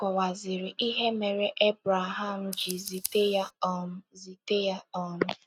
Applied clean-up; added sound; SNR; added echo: neural mask model RNNoise.